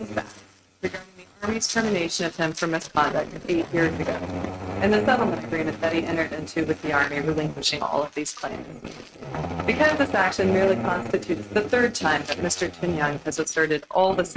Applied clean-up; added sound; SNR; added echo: neural mask model RNNoise.